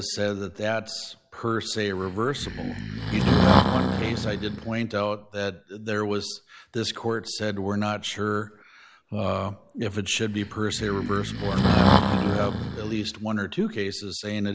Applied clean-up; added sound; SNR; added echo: none; Breathing; -4 dB; none.